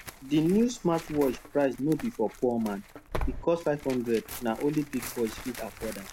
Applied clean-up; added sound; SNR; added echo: none; Tearing; 11 dB; none.